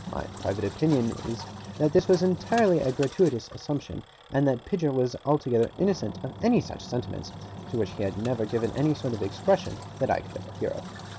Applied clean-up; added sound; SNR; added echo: none; Engine; 14 dB; none.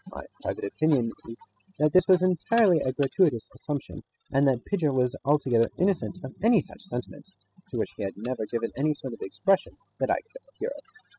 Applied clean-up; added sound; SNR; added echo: classical method spectral subtraction.